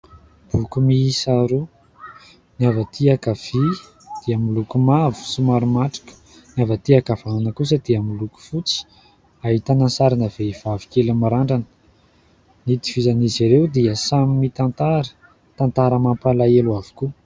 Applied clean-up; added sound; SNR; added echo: none; none; none; none.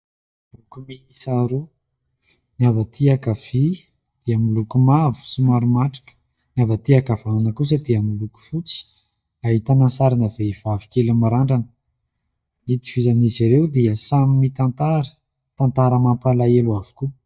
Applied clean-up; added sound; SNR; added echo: neural mask model DeepFilterNet 3.